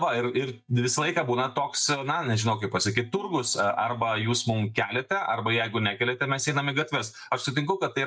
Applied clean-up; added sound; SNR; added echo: neural mask model DeepFilterNet 3.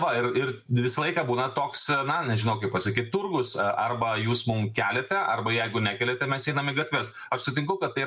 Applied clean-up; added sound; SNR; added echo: none; none; none; none.